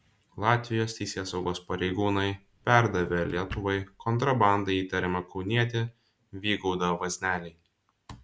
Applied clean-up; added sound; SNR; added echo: none; Drawer open or close; 18 dB; none.